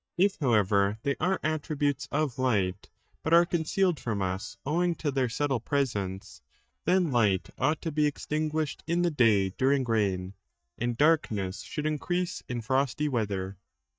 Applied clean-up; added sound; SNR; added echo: neural mask model DeepFilterNet 3.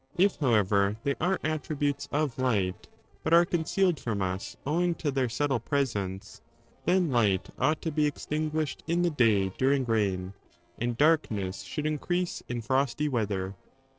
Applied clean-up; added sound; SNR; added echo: neural separator model SepFormer DNS4.